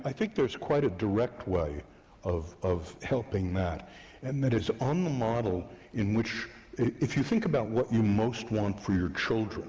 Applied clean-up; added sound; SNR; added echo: none; none; none; none.